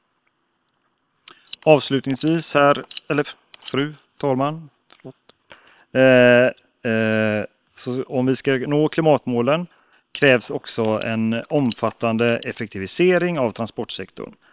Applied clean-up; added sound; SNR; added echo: neural separator model SepFormer WHAM!.